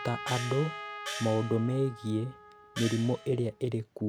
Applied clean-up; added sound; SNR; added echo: none; Trumpet + Gong; 11 dB; none.